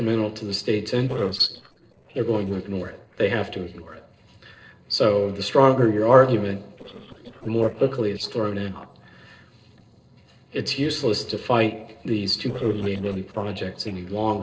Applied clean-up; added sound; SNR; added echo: neural separator model SepFormer DNS4.